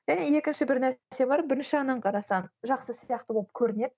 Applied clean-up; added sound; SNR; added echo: none; none; none; none.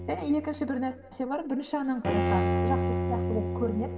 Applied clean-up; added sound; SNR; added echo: none; Bowed string instrument; -1 dB; reverberation time 1.9 s.